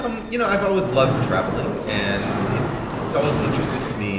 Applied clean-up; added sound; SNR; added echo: none; Mechanisms; 2 dB; reverberation time 0.9 s.